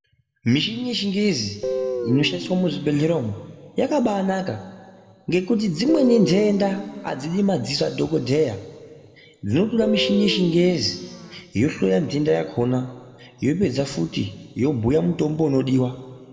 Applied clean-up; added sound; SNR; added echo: none; Guitar; 7 dB; reverberation time 1.5 s.